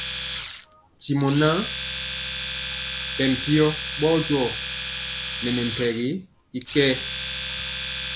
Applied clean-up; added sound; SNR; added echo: none; Domestic sounds, home sounds; 3 dB; none.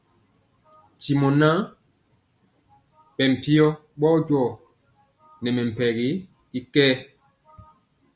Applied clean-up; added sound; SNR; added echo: none; none; none; none.